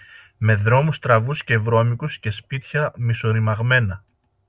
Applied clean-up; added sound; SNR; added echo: none; none; none; none.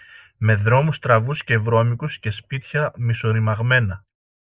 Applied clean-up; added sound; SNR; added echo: neural mask model Resemble Enhance denoiser.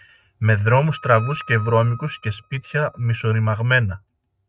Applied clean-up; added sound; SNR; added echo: neural mask model RNNoise.